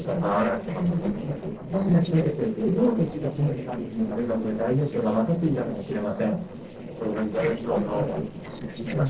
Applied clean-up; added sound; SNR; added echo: neural separator model SepFormer DNS4.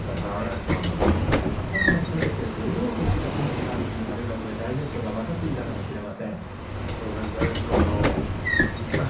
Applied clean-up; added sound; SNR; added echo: none; Sliding door / Train; -5 dB; reverberation time 0.6 s.